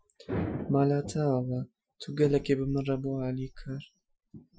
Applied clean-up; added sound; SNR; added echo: classical method Wiener filter.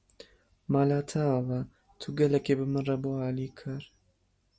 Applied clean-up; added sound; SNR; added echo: none; none; none; none.